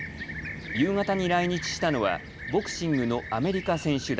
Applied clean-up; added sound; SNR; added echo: none; Fixed-wing aircraft, airplane; 10 dB; none.